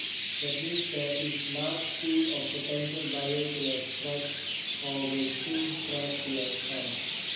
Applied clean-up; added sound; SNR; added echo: none; Chirp, tweet; -2 dB; reverberation time 0.9 s.